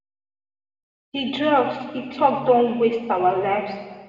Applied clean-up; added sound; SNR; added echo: none; none; none; reverberation time 1.6 s.